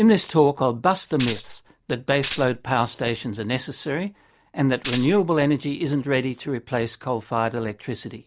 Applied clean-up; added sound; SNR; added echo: none; Tambourine; 11 dB; none.